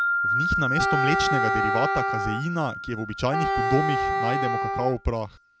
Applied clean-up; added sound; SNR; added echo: none; Wind instrument, woodwind instrument + Wind chime; -3 dB; none.